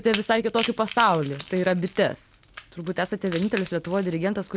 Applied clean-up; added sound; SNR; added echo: none; Crack / Crackle; 8 dB; none.